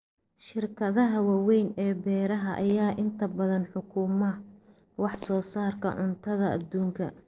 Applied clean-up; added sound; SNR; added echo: neural separator model SepFormer DNS4.